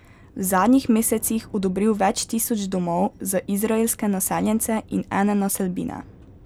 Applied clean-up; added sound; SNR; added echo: none; none; none; none.